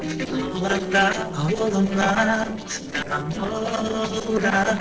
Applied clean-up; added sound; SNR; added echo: neural separator model SepFormer DNS4.